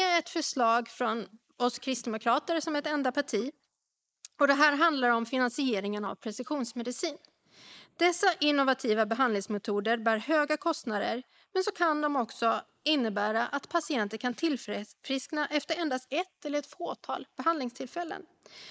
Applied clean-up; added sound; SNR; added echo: neural mask model Resemble Enhance denoiser.